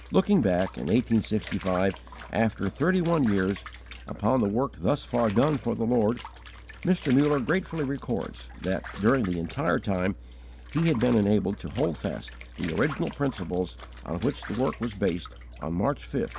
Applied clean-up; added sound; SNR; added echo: none; Bathtub (filling or washing) / Water; 18 dB; none.